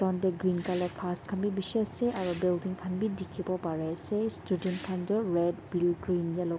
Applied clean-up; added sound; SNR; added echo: none; Whoosh, swoosh, swish; 18 dB; none.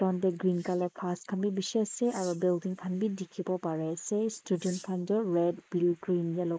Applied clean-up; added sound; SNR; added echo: neural mask model Resemble Enhance denoiser.